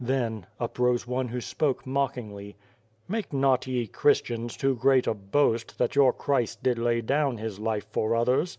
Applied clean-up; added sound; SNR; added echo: none; none; none; none.